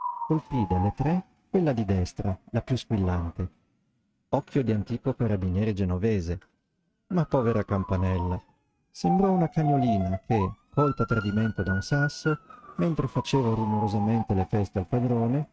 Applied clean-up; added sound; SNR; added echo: neural mask model RNNoise.